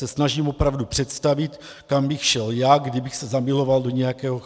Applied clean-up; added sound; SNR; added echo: none; none; none; none.